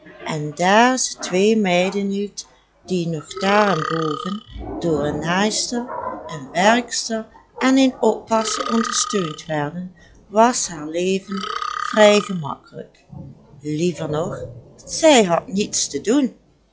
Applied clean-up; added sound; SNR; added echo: classical method log-MMSE.